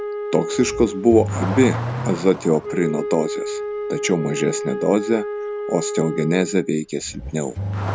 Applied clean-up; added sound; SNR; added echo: none; Wind instrument, woodwind instrument + Accelerating, revving, vroom / Car; 6 dB; none.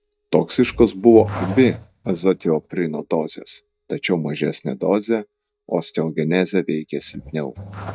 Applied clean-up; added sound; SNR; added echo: neural mask model DeepFilterNet 3.